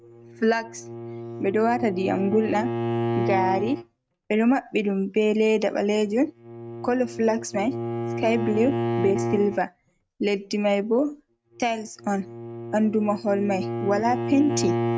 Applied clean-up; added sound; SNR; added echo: neural mask model RNNoise.